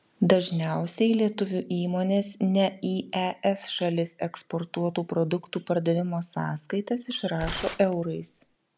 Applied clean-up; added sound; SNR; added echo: none; Tearing; 12 dB; none.